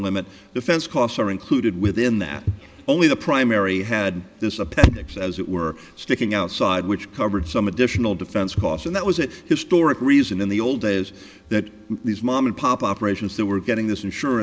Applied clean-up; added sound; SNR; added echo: none; Walk, footsteps / Bird vocalization, bird call, bird song; 11 dB; none.